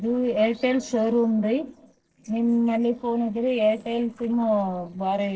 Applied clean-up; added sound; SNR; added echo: neural separator model SepFormer DNS4.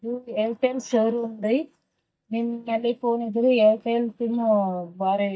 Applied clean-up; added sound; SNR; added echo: neural mask model DeepFilterNet 3.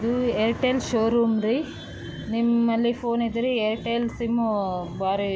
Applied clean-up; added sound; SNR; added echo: none; none; none; none.